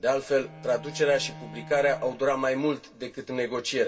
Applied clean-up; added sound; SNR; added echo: none; Bowed string instrument; 19 dB; reverberation time 0.1 s.